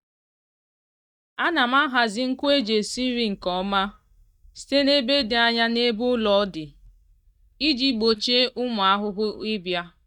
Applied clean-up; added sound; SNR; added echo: neural mask model DeepFilterNet 3.